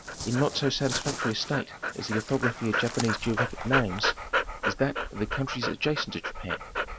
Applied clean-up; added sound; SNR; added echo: none; Dog; 2 dB; none.